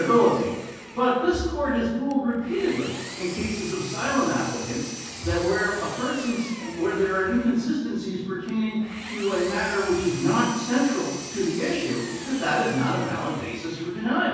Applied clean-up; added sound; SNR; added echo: none; Engine; 14 dB; reverberation time 1.3 s.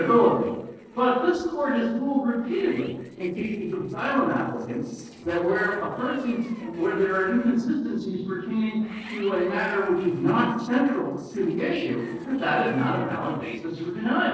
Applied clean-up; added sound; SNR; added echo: neural separator model SepFormer DNS4.